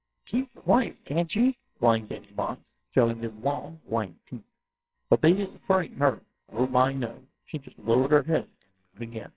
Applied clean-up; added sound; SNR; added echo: neural separator model SepFormer WHAMR!.